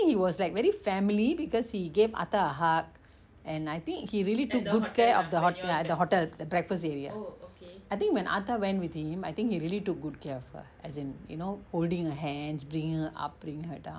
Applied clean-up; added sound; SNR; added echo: none; none; none; none.